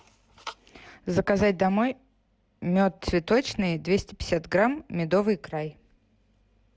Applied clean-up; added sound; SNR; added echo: none; none; none; none.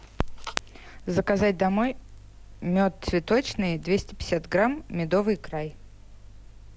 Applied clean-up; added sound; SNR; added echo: none; Crackle; 12 dB; none.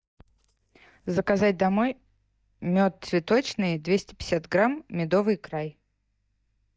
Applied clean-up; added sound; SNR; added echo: neural mask model DeepFilterNet 3.